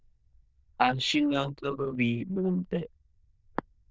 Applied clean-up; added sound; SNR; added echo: neural diffusion model UNIVERSE++.